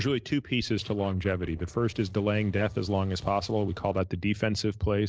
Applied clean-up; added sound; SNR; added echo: neural separator model SepFormer DNS4.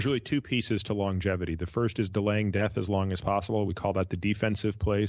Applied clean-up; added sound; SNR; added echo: none; none; none; none.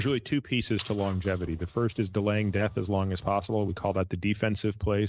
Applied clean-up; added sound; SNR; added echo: neural mask model RNNoise.